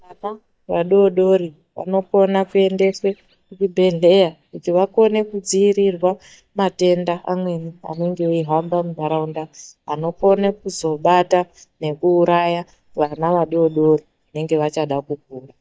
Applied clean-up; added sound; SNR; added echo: neural mask model DeepFilterNet 3.